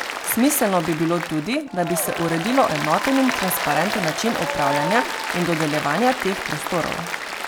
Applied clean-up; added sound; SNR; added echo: none; Applause; 4 dB; none.